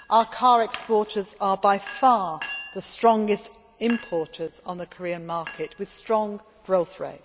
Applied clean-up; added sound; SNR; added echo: none; Chink, clink; 18 dB; none.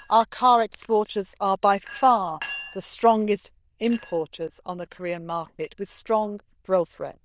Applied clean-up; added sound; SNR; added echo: neural diffusion model UNIVERSE++.